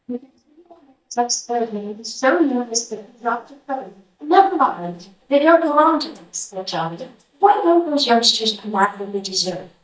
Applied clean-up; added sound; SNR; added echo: neural mask model DeepFilterNet 3.